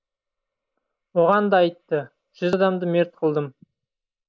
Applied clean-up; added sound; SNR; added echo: neural mask model Resemble Enhance denoiser.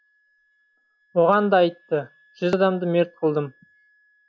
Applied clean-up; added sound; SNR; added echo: classical method log-MMSE.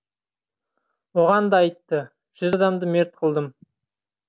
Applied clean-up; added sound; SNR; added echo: none; none; none; none.